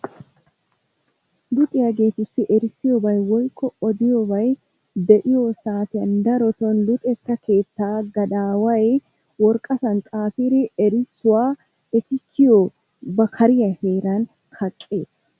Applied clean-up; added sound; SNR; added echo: none; none; none; none.